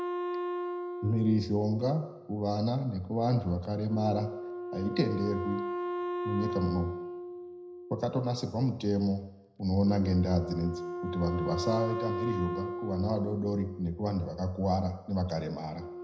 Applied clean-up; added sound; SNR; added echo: none; Wind instrument, woodwind instrument; 7 dB; reverberation time 0.7 s.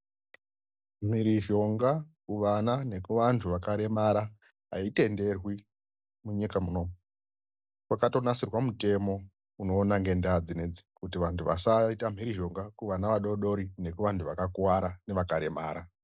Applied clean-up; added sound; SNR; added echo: none; none; none; none.